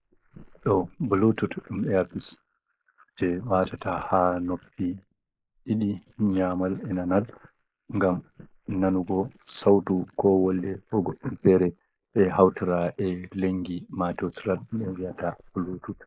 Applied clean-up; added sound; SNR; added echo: neural mask model Resemble Enhance denoiser.